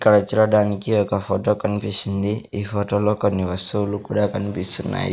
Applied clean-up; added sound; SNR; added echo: neural mask model Resemble Enhance denoiser.